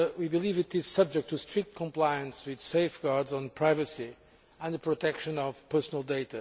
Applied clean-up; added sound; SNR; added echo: none; none; none; none.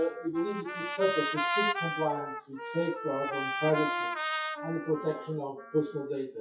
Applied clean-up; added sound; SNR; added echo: classical method WPE with log-MMSE.